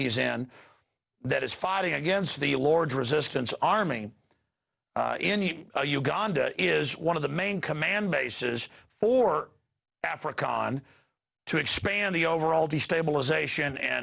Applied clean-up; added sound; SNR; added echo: none; none; none; none.